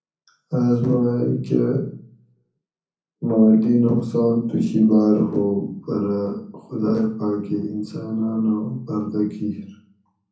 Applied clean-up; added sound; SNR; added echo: none; none; none; reverberation time 0.6 s.